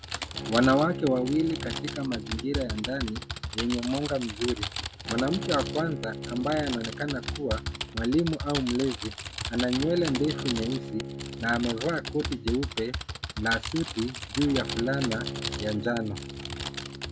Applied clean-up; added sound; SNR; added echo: none; Bowed string instrument + Typing; 5 dB; none.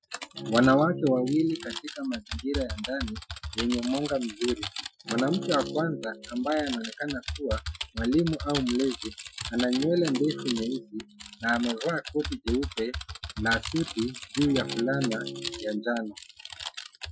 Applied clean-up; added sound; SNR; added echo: classical method Wiener filter.